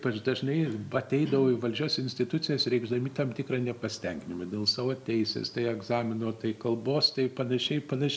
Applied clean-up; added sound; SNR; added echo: none; none; none; none.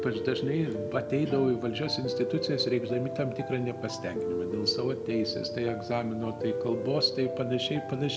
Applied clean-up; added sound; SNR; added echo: none; Piano; 4 dB; none.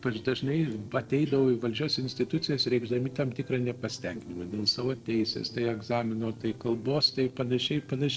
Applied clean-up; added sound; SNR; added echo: neural separator model SepFormer DNS4.